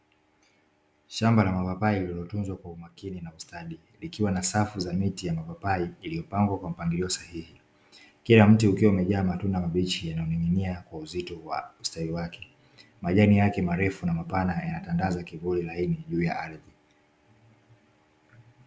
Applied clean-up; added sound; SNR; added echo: none; none; none; none.